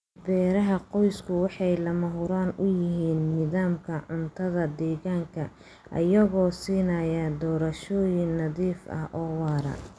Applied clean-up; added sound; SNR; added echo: none; none; none; none.